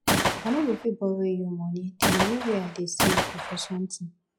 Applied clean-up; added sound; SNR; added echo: classical method log-MMSE.